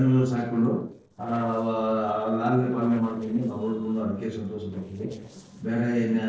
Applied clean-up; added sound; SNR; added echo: neural separator model SepFormer DNS4.